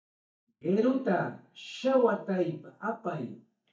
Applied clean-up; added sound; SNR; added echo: neural mask model DeepFilterNet 3.